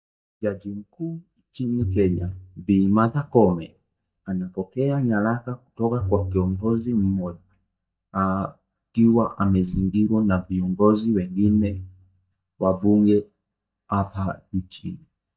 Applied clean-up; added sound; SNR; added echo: neural mask model DeepFilterNet 3.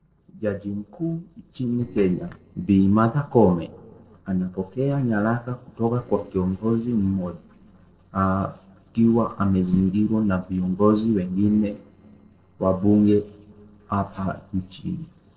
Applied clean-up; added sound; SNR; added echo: neural separator model SepFormer DNS4.